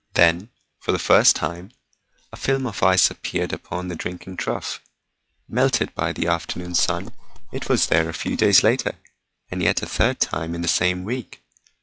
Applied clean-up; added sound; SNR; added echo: classical method log-MMSE.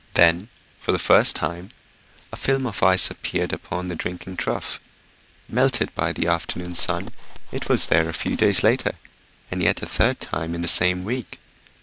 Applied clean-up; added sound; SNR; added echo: none; Gunshot, gunfire; 7 dB; none.